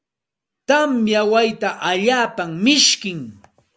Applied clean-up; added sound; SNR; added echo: none; none; none; none.